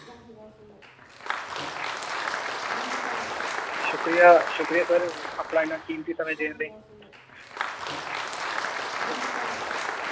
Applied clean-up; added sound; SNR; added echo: none; Applause; 4 dB; none.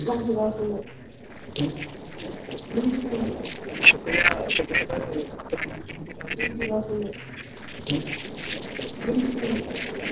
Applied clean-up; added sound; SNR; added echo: neural separator model SepFormer DNS4.